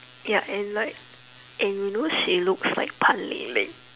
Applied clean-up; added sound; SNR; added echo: none; none; none; none.